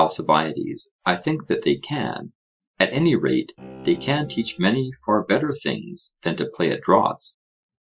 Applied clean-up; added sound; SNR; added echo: classical method Wiener filter.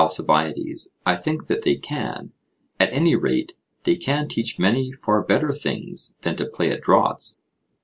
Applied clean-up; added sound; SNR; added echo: none; none; none; none.